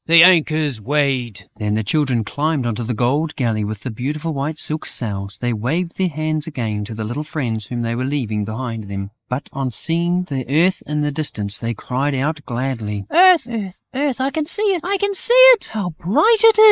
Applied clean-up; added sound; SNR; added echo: neural mask model Resemble Enhance denoiser.